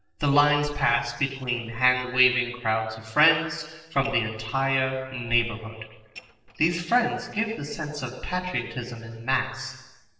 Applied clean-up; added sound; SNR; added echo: neural separator model SepFormer DNS4.